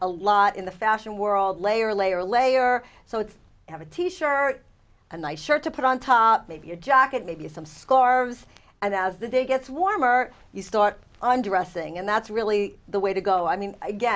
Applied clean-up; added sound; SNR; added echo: none; none; none; none.